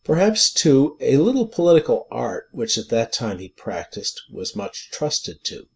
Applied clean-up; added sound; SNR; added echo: none; none; none; none.